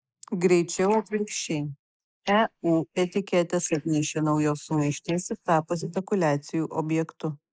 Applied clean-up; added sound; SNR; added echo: neural mask model Resemble Enhance denoiser.